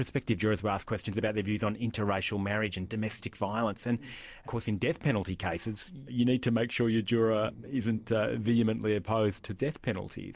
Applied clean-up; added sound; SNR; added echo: neural separator model SepFormer DNS4.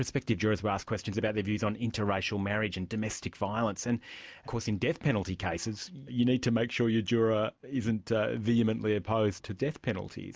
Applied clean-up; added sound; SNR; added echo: none; none; none; none.